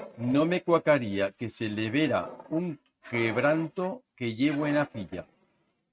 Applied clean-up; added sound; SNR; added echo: neural mask model RNNoise.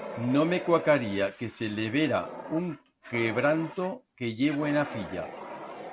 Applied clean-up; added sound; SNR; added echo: none; Fire; 12 dB; none.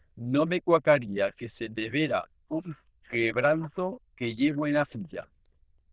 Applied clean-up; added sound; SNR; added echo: neural diffusion model UNIVERSE++.